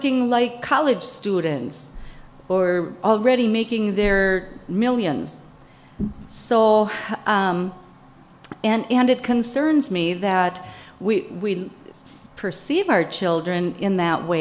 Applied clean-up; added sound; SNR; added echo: none; none; none; none.